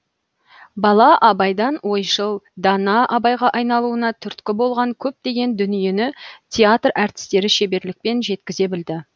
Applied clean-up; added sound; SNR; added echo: none; none; none; none.